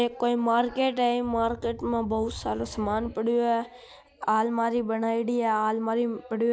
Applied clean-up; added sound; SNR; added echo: none; Wind; 16 dB; none.